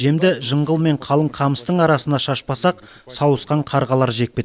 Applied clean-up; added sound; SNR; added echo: none; none; none; none.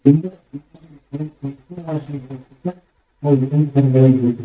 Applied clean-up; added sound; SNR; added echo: neural mask model DeepFilterNet 3.